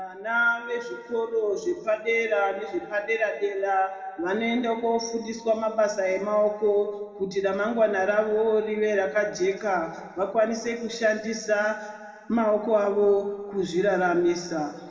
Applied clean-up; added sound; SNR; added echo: none; none; none; reverberation time 1.7 s.